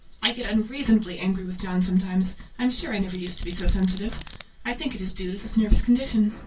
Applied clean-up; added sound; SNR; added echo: none; Domestic sounds, home sounds; 17 dB; reverberation time 0.1 s.